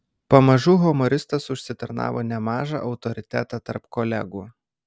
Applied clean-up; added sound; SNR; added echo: none; none; none; none.